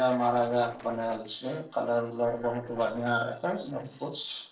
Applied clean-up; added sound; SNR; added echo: neural separator model SepFormer DNS4.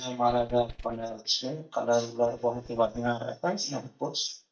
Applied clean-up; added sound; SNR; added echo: neural mask model DeepFilterNet 3.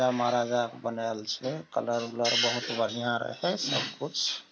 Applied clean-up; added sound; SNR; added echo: none; none; none; none.